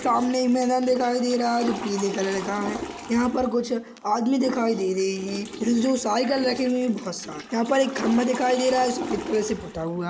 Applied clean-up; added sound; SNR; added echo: none; Toilet flush / Water; 13 dB; none.